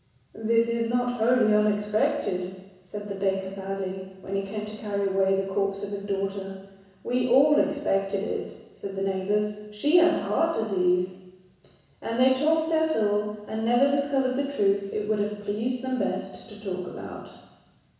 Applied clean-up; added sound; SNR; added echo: none; none; none; reverberation time 1.1 s.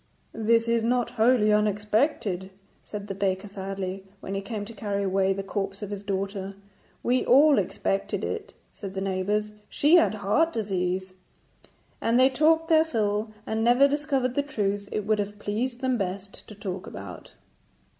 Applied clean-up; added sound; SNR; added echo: none; none; none; none.